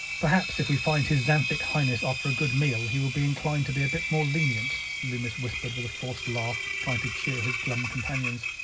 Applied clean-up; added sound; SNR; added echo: none; Engine; 4 dB; reverberation time 0.4 s.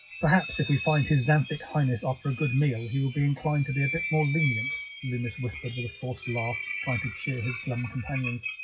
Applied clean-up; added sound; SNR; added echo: classical method WPE with log-MMSE.